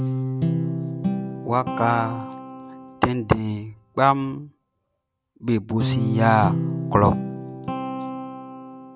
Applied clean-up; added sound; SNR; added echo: none; Guitar; 3 dB; none.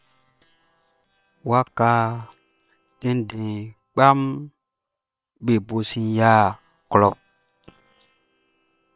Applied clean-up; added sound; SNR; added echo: neural separator model SepFormer WHAM!.